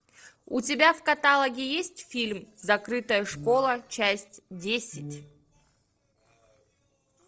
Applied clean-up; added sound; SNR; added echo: neural separator model SepFormer DNS4.